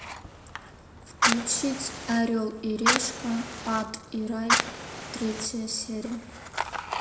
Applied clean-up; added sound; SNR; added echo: none; Fire; 1 dB; reverberation time 0.8 s.